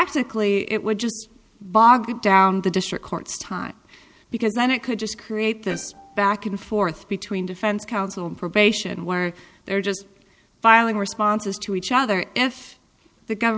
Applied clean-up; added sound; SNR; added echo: neural separator model SepFormer DNS4.